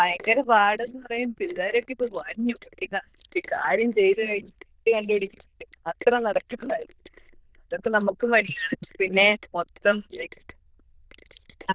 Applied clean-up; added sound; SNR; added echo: neural diffusion model UNIVERSE++.